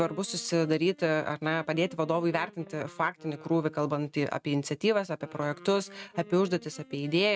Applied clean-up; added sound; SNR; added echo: neural mask model RNNoise.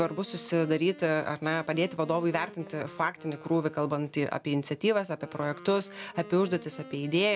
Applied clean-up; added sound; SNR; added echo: none; Wind instrument, woodwind instrument; 19 dB; none.